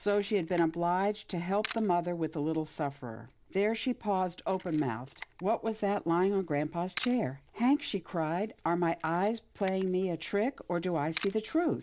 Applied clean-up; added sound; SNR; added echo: none; Camera; 20 dB; none.